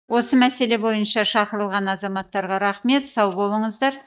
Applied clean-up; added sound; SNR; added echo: neural mask model DeepFilterNet 3.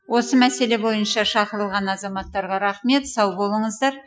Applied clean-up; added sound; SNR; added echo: classical method Wiener filter.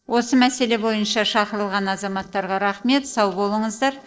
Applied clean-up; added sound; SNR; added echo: neural separator model SepFormer DNS4.